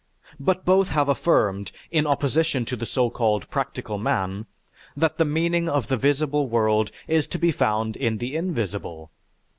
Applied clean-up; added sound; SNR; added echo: none; none; none; none.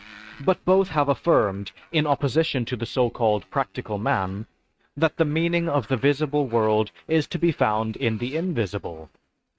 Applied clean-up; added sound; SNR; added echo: neural mask model RNNoise.